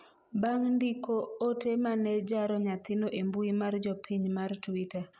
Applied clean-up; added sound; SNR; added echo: none; none; none; none.